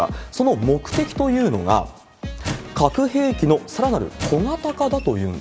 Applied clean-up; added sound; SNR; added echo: none; Squeak / Wood; 13 dB; none.